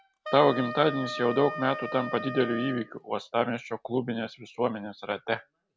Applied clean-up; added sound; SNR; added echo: none; Wind instrument, woodwind instrument; 11 dB; none.